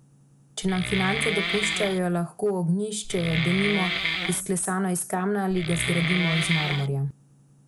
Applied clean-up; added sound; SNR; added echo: none; Wood; 2 dB; none.